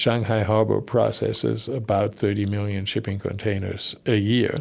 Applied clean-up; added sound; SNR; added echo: none; none; none; none.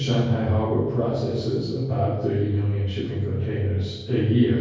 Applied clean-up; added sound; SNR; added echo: none; none; none; reverberation time 1.3 s.